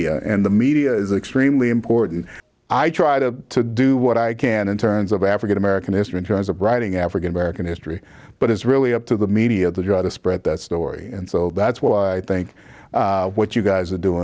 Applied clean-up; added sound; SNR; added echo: none; none; none; none.